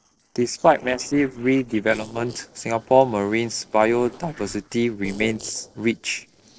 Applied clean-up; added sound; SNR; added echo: neural separator model SepFormer DNS4.